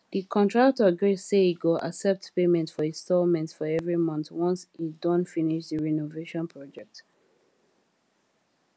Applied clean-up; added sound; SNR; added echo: none; none; none; none.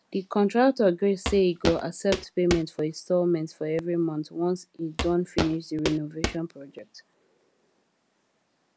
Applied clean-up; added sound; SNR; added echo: none; Walk, footsteps; 5 dB; none.